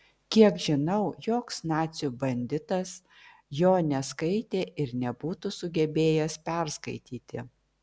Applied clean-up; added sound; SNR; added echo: none; none; none; none.